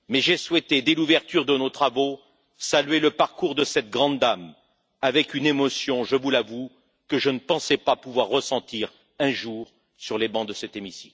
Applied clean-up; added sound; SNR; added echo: none; none; none; none.